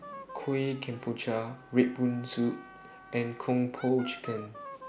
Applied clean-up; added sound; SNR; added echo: none; Wind instrument, woodwind instrument; 17 dB; none.